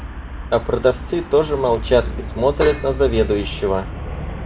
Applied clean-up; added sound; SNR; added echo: none; Dishes, pots, and pans + Traffic noise, roadway noise; 7 dB; none.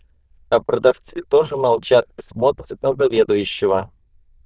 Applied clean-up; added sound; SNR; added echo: neural diffusion model UNIVERSE++.